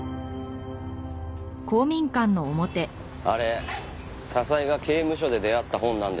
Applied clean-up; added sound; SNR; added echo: none; none; none; none.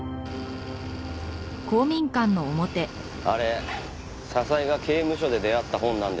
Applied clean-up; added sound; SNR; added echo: none; Motor vehicle (road) / Engine; 14 dB; none.